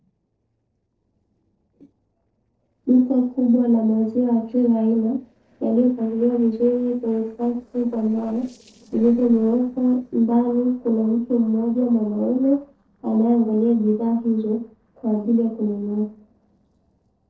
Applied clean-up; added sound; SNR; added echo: neural separator model SepFormer DNS4.